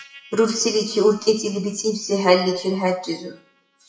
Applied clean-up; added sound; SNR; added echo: classical method WPE with log-MMSE.